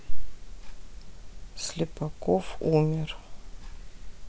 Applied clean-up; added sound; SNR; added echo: none; none; none; none.